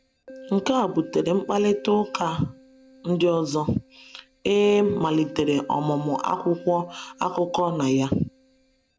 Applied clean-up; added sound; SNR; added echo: none; Keyboard (musical); 19 dB; none.